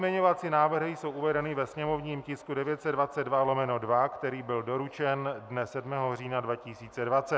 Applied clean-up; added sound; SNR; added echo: none; none; none; none.